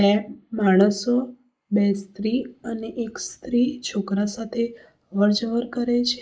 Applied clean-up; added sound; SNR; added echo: neural mask model Resemble Enhance denoiser.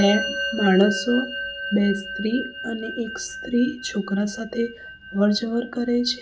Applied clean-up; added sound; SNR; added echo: none; Musical instrument; 9 dB; none.